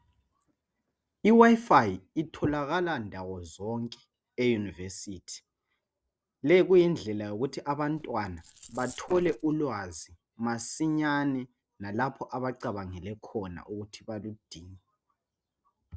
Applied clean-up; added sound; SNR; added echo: neural separator model SepFormer DNS4.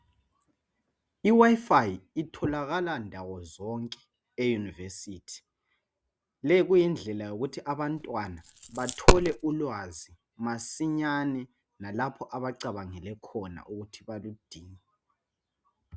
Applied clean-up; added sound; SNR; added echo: none; Coin (dropping); -5 dB; none.